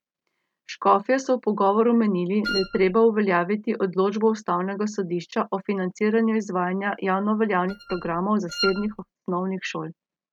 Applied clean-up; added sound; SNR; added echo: neural mask model RNNoise.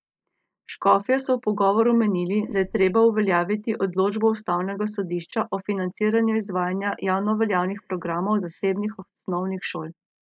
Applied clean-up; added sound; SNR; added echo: neural mask model Resemble Enhance denoiser.